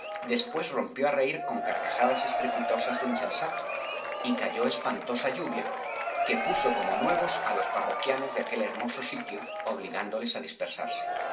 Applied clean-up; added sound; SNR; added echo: none; Applause / Crowd / Cheering; 2 dB; reverberation time 1.0 s.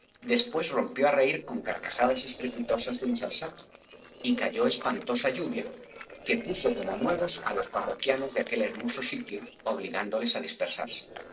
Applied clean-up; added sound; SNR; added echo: neural separator model SepFormer DNS4.